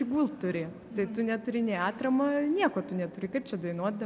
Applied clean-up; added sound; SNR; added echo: none; none; none; none.